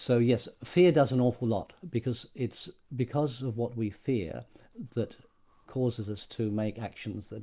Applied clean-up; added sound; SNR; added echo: none; none; none; none.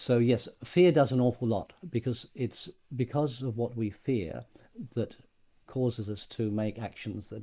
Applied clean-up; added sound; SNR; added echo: neural mask model Resemble Enhance denoiser.